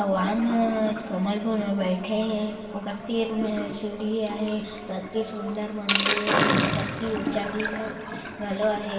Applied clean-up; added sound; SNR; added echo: none; Sink (filling or washing); 4 dB; reverberation time 2.8 s.